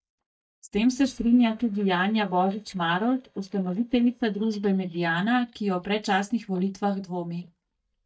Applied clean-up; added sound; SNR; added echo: neural mask model DeepFilterNet 3.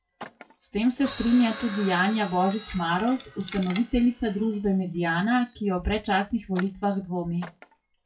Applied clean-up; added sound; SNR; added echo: classical method WPE with log-MMSE.